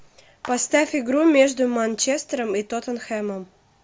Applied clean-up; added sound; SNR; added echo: none; none; none; none.